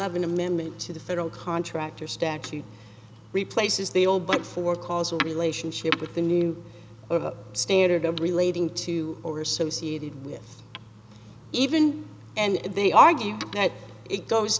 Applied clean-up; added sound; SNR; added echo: none; none; none; none.